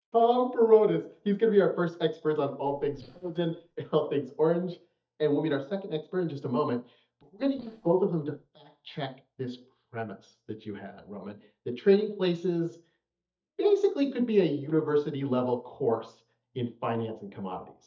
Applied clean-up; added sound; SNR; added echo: neural mask model DeepFilterNet 3.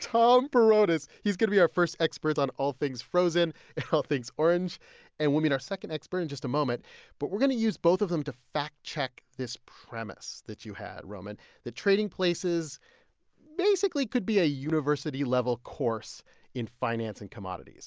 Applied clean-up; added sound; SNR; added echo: none; none; none; none.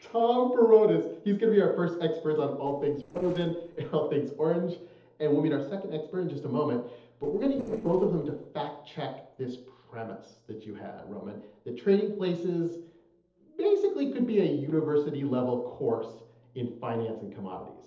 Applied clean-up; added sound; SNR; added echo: neural separator model SepFormer DNS4.